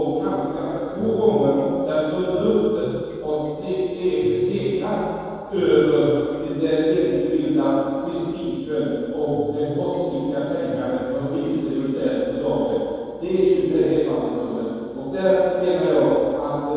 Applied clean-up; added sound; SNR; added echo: neural separator model SepFormer DNS4.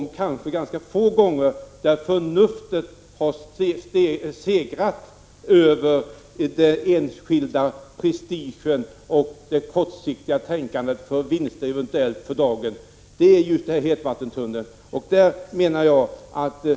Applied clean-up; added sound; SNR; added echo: none; none; none; none.